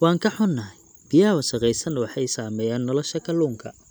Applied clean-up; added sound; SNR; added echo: none; none; none; none.